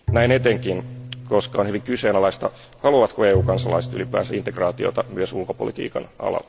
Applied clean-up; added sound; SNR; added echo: none; Bowed string instrument; 8 dB; none.